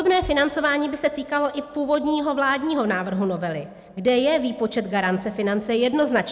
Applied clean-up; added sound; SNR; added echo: none; none; none; none.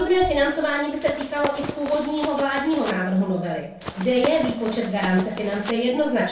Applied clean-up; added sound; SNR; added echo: none; Run; 10 dB; reverberation time 0.3 s.